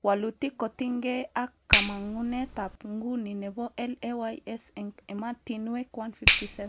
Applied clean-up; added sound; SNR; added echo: none; Finger snapping; 1 dB; none.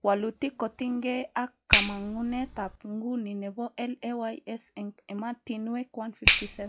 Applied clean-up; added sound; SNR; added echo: classical method log-MMSE.